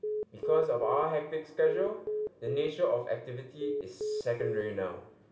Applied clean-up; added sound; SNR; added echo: none; Telephone; 4 dB; reverberation time 2.6 s.